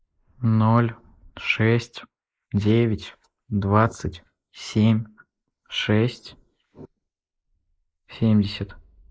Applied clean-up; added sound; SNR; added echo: neural mask model Resemble Enhance denoiser.